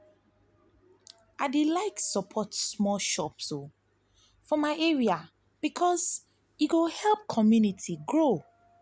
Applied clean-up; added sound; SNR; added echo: none; none; none; none.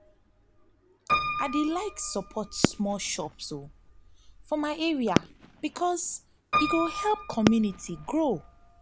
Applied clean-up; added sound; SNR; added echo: none; Fireworks + Piano; 3 dB; none.